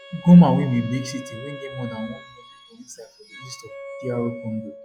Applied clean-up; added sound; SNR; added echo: classical method log-MMSE.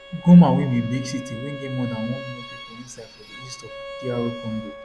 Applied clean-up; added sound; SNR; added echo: none; Bowed string instrument; 16 dB; none.